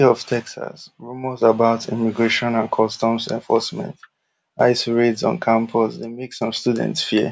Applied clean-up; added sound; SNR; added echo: none; none; none; none.